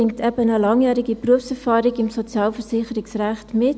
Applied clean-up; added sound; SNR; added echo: none; none; none; none.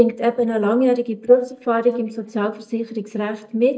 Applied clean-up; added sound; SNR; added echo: neural mask model DeepFilterNet 3.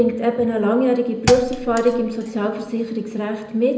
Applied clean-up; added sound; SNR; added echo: none; Thump, thud; 12 dB; reverberation time 0.8 s.